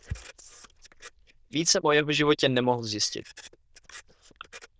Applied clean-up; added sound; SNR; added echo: neural diffusion model UNIVERSE++.